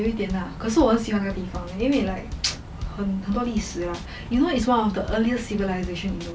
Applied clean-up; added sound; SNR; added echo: none; Drum kit; 13 dB; none.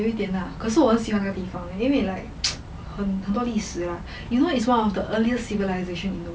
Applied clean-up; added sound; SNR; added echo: none; none; none; none.